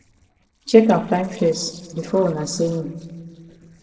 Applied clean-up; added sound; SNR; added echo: neural separator model SepFormer DNS4.